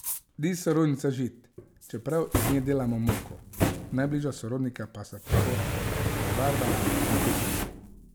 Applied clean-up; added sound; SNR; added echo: none; Fire; 0 dB; none.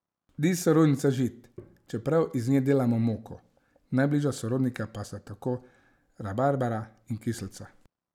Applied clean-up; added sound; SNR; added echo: none; none; none; none.